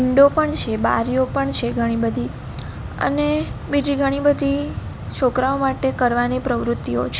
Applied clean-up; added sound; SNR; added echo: none; Mechanisms; 10 dB; none.